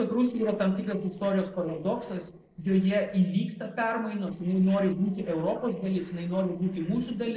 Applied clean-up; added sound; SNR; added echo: neural separator model SepFormer DNS4.